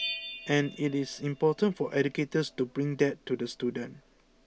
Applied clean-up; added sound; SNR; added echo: none; Bell; 15 dB; none.